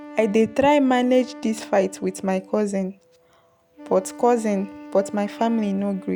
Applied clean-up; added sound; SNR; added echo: none; Wind instrument, woodwind instrument; 18 dB; none.